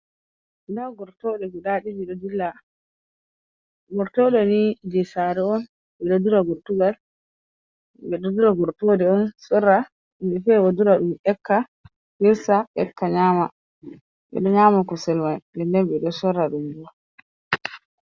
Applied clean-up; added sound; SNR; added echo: none; none; none; none.